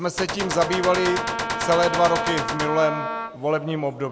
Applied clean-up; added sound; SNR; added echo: none; Gunshot, gunfire + Wind instrument, woodwind instrument; 4 dB; none.